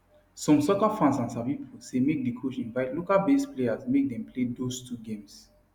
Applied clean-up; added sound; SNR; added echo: none; none; none; none.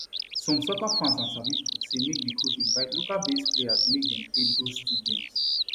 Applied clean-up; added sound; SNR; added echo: none; Bird vocalization, bird call, bird song; -5 dB; none.